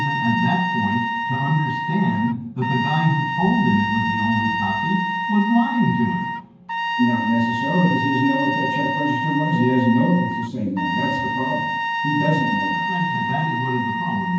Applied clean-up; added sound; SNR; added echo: none; Trumpet; 2 dB; reverberation time 0.9 s.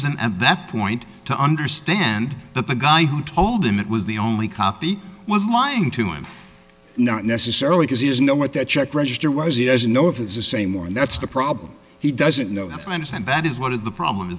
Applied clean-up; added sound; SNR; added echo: none; none; none; none.